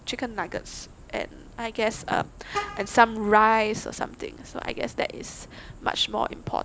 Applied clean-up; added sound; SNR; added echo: none; Vehicle horn, car horn, honking; 15 dB; none.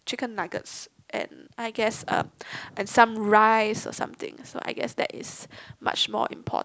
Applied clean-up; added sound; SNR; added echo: none; none; none; none.